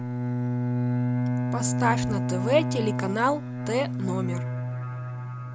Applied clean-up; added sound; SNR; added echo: none; Bowed string instrument; -2 dB; none.